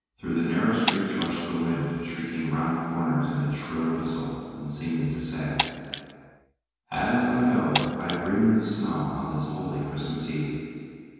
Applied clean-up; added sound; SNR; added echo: none; Shatter; 8 dB; reverberation time 2.1 s.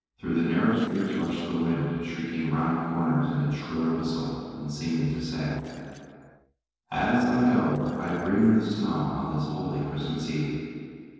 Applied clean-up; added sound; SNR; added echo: neural separator model SepFormer DNS4.